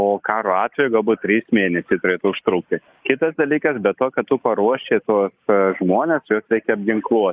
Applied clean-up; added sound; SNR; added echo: neural mask model Resemble Enhance denoiser.